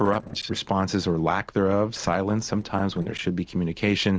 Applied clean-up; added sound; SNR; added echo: neural separator model SepFormer DNS4.